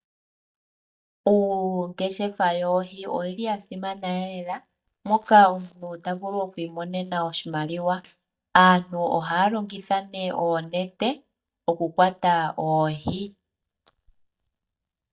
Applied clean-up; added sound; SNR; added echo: neural mask model DeepFilterNet 3.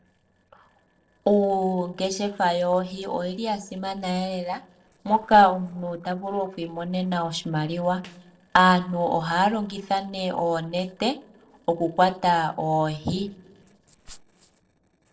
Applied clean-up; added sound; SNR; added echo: neural separator model SepFormer DNS4.